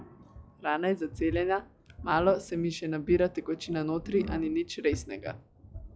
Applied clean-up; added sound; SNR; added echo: classical method log-MMSE.